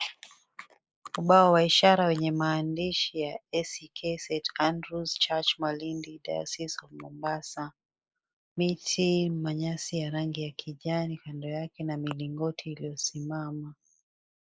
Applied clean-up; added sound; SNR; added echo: neural mask model Resemble Enhance denoiser.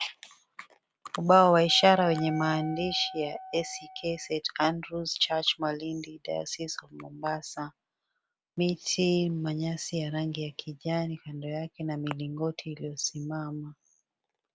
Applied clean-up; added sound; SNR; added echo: none; Wind instrument, woodwind instrument; 12 dB; none.